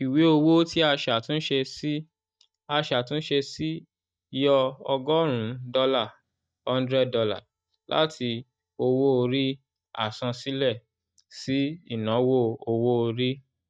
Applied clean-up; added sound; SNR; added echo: neural mask model DeepFilterNet 3.